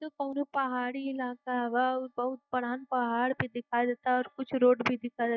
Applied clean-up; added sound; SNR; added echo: neural mask model DeepFilterNet 3.